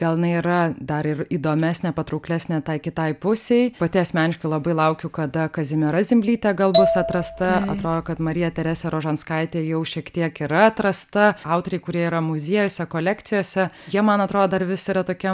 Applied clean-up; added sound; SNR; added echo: none; Marimba, xylophone; 3 dB; none.